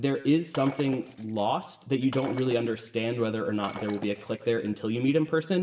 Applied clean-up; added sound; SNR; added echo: none; Shatter; 16 dB; reverberation time 0.7 s.